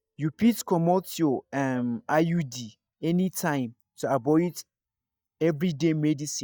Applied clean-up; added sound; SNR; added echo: neural mask model DeepFilterNet 3.